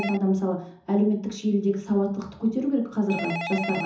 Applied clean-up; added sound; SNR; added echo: none; Telephone; 12 dB; reverberation time 0.6 s.